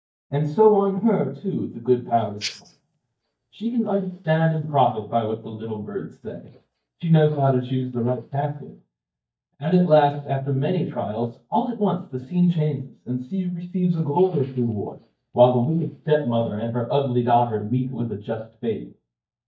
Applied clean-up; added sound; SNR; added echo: neural mask model DeepFilterNet 3.